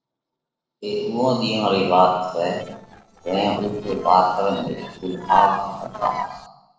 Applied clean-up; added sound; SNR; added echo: neural separator model SepFormer DNS4.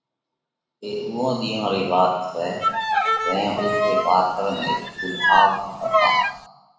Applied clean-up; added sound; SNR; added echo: none; Bowed string instrument; -3 dB; reverberation time 1.0 s.